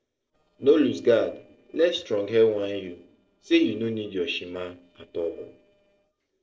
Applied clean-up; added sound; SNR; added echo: neural separator model SepFormer DNS4.